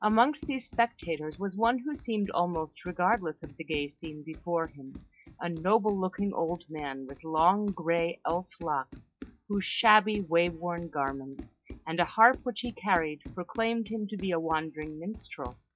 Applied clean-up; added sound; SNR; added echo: classical method WPE with log-MMSE.